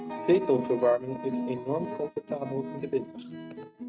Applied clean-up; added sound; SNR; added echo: neural mask model RNNoise.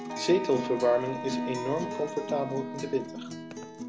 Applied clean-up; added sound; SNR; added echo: none; Acoustic guitar + Wind instrument, woodwind instrument; 6 dB; none.